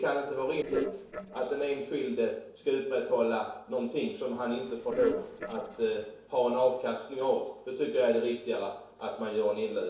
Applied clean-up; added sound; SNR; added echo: neural separator model SepFormer DNS4.